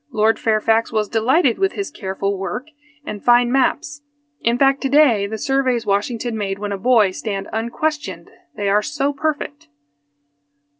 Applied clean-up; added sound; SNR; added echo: none; none; none; none.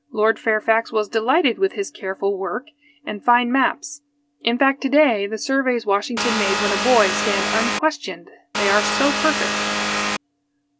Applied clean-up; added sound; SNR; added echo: none; Vehicle; 0 dB; none.